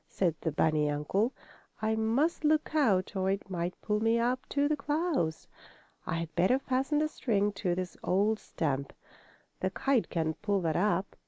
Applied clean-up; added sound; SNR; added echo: none; none; none; none.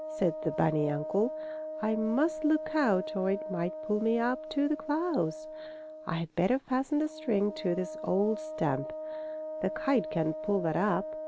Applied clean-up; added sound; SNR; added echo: none; Wind instrument, woodwind instrument; 9 dB; none.